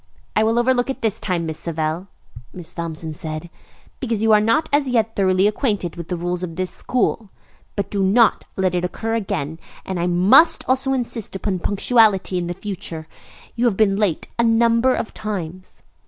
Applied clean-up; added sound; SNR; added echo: none; none; none; none.